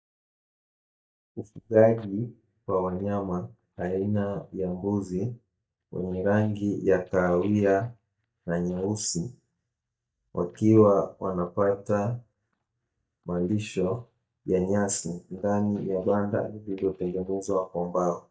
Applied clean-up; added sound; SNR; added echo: neural mask model DeepFilterNet 3.